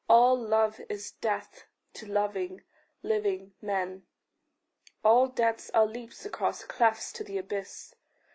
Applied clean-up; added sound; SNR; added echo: none; none; none; none.